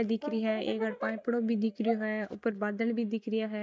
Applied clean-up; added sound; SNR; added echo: neural mask model DeepFilterNet 3.